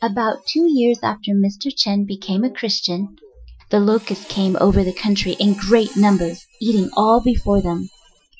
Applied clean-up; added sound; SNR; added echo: classical method Wiener filter.